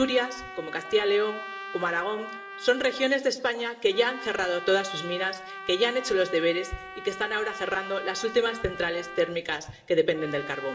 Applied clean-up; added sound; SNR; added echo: none; Trumpet; 12 dB; reverberation time 1.8 s.